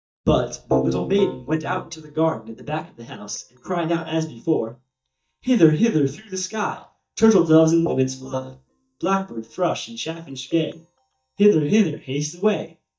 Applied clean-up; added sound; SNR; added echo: neural mask model DeepFilterNet 3.